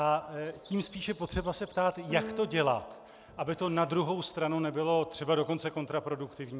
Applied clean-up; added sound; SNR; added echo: none; Keyboard (musical) + Bird vocalization, bird call, bird song; 16 dB; none.